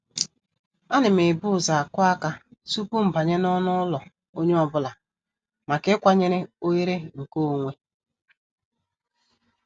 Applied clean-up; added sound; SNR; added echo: none; none; none; none.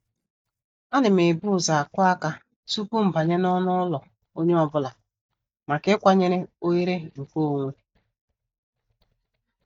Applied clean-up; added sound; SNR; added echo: neural mask model DeepFilterNet 3.